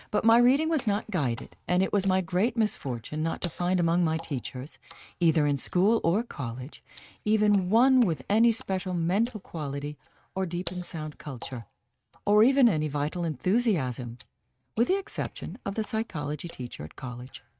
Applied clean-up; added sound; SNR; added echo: neural mask model RNNoise.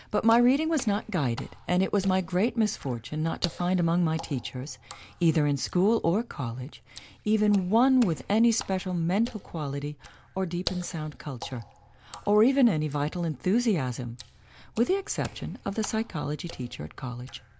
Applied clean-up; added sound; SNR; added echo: none; Water / Splash, splatter; 19 dB; none.